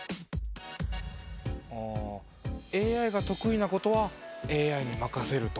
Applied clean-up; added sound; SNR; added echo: none; none; none; none.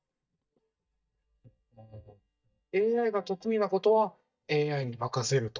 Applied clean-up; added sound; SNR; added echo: neural mask model DeepFilterNet 3.